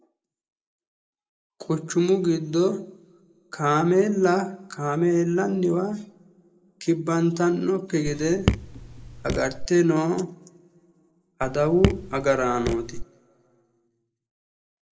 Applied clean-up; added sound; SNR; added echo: none; Raindrop / Drip; 4 dB; reverberation time 0.8 s.